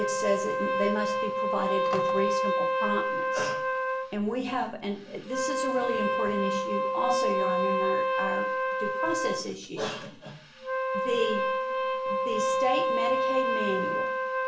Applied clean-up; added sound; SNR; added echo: none; Wind instrument, woodwind instrument; -4 dB; reverberation time 0.7 s.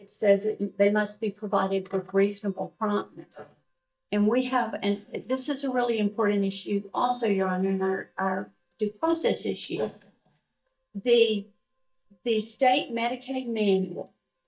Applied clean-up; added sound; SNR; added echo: neural mask model DeepFilterNet 3.